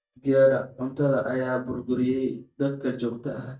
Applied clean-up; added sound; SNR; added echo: neural mask model DeepFilterNet 3.